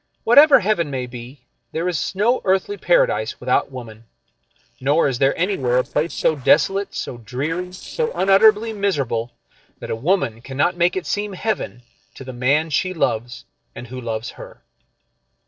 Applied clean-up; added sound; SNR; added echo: neural separator model SepFormer DNS4.